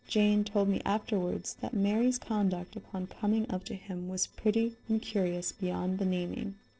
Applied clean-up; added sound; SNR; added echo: neural separator model SepFormer DNS4.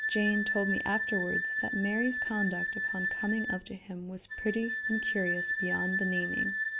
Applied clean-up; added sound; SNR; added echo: none; Wind instrument, woodwind instrument; -1 dB; none.